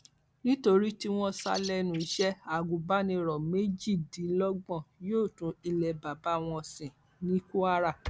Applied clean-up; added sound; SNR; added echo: none; Bird; 11 dB; none.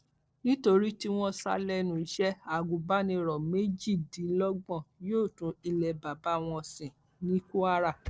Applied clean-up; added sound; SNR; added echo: neural separator model SepFormer DNS4.